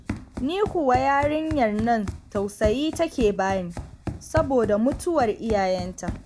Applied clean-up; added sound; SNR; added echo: none; Run; 10 dB; none.